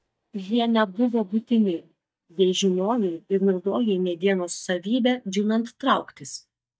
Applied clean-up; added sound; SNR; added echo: neural mask model DeepFilterNet 3.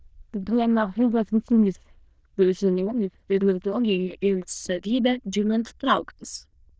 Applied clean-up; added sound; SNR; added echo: neural diffusion model UNIVERSE++.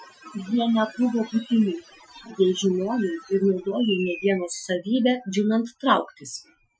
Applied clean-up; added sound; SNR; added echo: classical method Wiener filter.